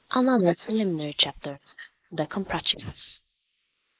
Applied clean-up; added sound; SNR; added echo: neural mask model Resemble Enhance denoiser.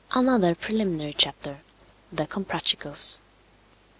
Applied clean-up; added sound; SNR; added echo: none; none; none; none.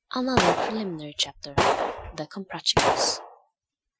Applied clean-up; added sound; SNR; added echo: classical method Wiener filter.